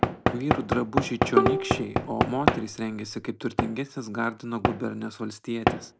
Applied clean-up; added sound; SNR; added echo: none; Knock / Wood + Bowed string instrument; -3 dB; none.